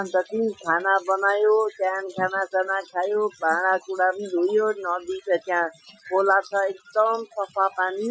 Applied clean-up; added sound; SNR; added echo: classical method Wiener filter.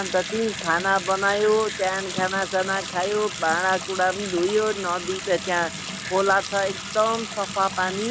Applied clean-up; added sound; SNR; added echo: none; Bathtub (filling or washing) / Sink (filling or washing) / Water tap, faucet; 9 dB; none.